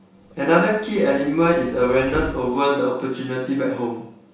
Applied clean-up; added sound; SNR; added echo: none; Subway, metro, underground; 16 dB; reverberation time 0.7 s.